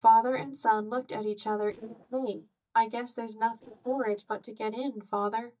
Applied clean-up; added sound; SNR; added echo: neural mask model DeepFilterNet 3.